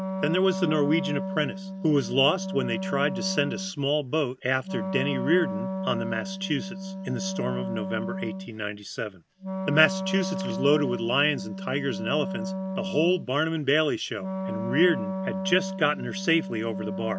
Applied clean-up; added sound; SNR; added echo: none; Wind instrument, woodwind instrument; 5 dB; none.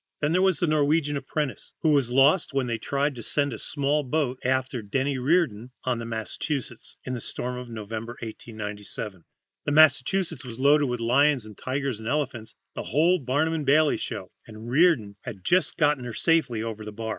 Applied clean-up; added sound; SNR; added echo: neural mask model Resemble Enhance denoiser.